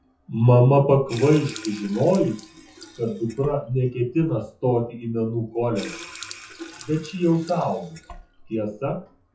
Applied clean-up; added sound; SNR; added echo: classical method WPE with log-MMSE.